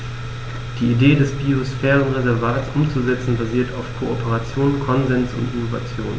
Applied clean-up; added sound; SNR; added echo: none; none; none; none.